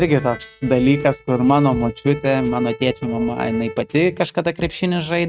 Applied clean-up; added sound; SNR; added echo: neural mask model RNNoise.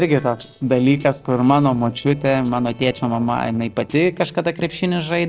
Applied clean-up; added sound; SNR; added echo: neural separator model SepFormer DNS4.